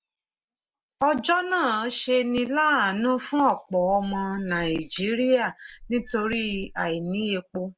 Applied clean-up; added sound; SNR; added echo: none; Squeak / Screech; 20 dB; none.